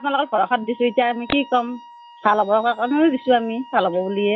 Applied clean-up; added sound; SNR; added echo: classical method log-MMSE.